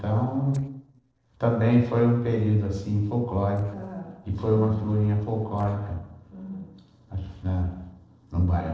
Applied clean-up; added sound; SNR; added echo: neural separator model SepFormer DNS4.